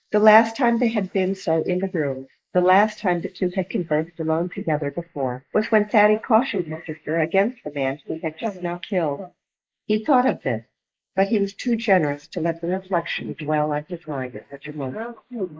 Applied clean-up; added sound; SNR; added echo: neural mask model Resemble Enhance denoiser.